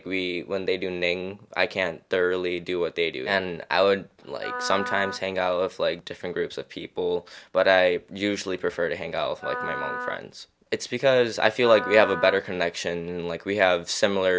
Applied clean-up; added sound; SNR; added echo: none; Wind instrument, woodwind instrument; 10 dB; none.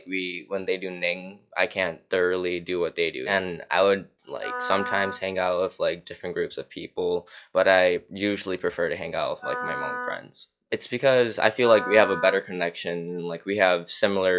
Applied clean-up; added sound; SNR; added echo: classical method log-MMSE.